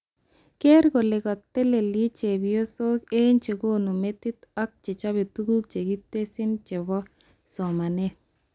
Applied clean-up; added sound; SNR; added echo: none; none; none; none.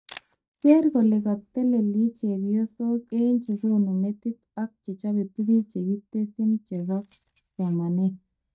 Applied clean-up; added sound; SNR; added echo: neural mask model DeepFilterNet 3.